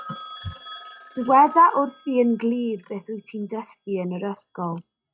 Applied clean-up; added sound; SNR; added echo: classical method log-MMSE.